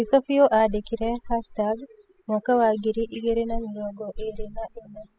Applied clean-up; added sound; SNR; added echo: classical method spectral subtraction.